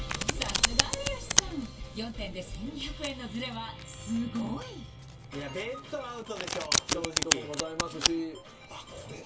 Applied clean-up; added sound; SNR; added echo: none; Domestic sounds, home sounds; -2 dB; reverberation time 0.2 s.